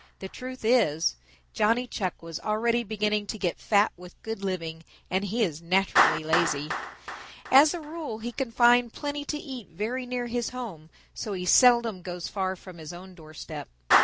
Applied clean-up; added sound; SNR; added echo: none; Clapping; 7 dB; none.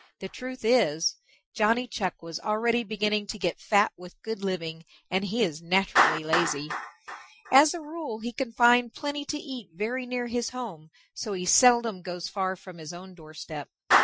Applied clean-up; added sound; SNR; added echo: classical method Wiener filter.